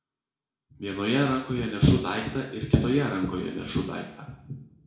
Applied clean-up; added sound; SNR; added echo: none; none; none; reverberation time 0.6 s.